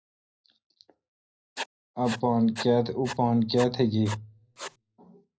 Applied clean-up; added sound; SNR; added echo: none; Writing; 13 dB; reverberation time 0.5 s.